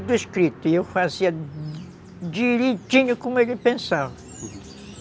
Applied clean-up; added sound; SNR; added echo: none; none; none; none.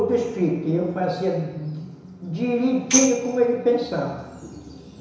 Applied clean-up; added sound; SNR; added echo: none; Tambourine; 4 dB; reverberation time 1.0 s.